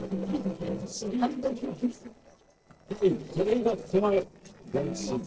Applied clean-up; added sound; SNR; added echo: neural separator model SepFormer DNS4.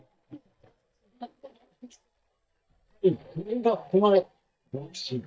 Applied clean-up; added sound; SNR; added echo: neural mask model DeepFilterNet 3.